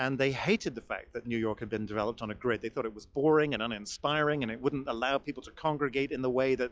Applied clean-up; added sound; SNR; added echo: classical method log-MMSE.